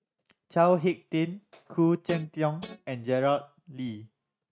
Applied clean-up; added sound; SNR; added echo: neural mask model RNNoise.